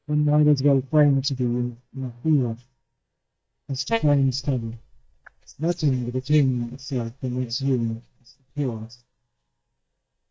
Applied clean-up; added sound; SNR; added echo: neural mask model DeepFilterNet 3.